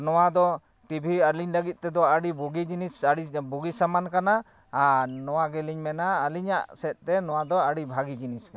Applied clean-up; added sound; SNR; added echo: none; none; none; none.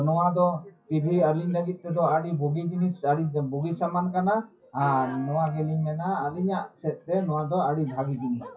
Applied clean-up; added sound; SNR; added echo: classical method WPE with log-MMSE.